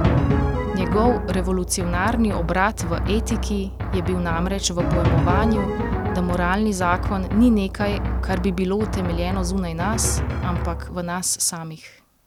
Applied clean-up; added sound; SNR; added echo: none; Drum; 0 dB; none.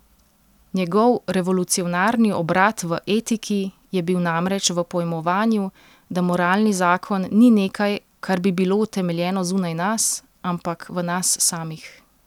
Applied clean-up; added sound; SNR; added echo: none; none; none; none.